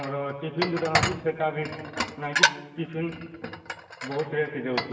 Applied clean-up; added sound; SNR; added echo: none; Dishes, pots, and pans; 0 dB; reverberation time 1.9 s.